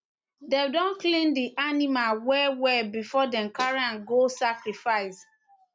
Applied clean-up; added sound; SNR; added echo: none; none; none; none.